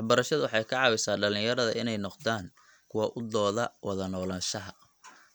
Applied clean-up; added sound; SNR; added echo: none; none; none; none.